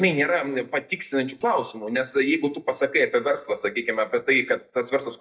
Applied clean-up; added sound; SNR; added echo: neural mask model DeepFilterNet 3.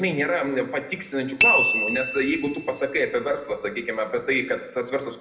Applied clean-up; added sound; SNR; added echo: none; Bicycle bell; 2 dB; reverberation time 0.9 s.